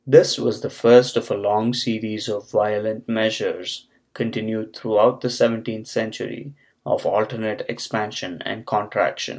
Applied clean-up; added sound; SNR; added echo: none; none; none; none.